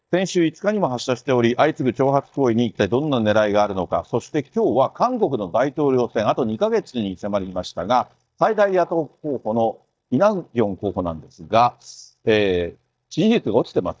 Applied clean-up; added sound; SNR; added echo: neural mask model DeepFilterNet 3.